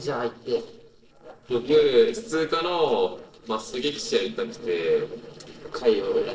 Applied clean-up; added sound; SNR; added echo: neural separator model SepFormer DNS4.